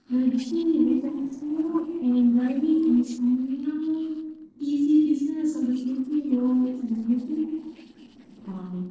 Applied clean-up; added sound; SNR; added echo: neural separator model SepFormer DNS4.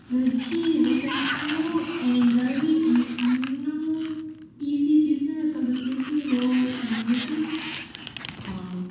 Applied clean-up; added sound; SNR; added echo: none; Sliding door; 12 dB; reverberation time 1.2 s.